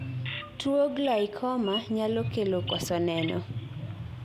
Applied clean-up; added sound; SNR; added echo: none; Bird vocalization, bird call, bird song; 13 dB; none.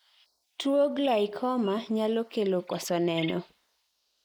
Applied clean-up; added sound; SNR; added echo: neural mask model Resemble Enhance denoiser.